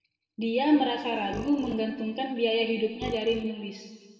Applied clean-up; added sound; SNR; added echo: none; Burping, eructation; 15 dB; reverberation time 1.6 s.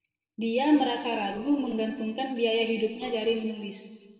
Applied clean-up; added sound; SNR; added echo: neural separator model SepFormer DNS4.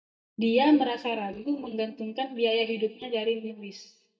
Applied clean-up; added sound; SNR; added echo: neural mask model DeepFilterNet 3.